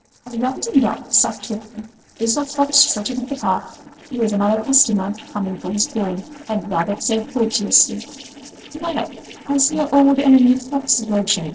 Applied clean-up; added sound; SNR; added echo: neural separator model SepFormer DNS4.